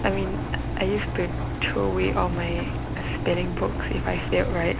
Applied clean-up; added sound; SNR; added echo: none; Engine; 1 dB; none.